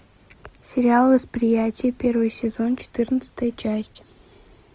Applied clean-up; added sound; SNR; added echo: none; none; none; none.